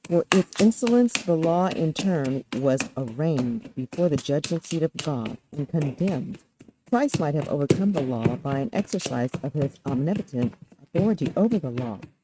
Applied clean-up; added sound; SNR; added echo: neural mask model RNNoise.